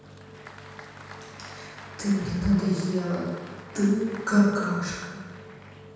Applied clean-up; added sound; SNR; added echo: none; Applause; 18 dB; reverberation time 1.2 s.